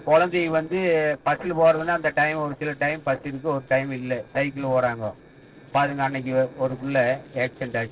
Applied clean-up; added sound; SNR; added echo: neural separator model SepFormer DNS4.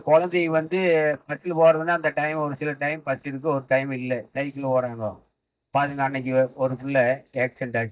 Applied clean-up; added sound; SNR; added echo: neural mask model DeepFilterNet 3.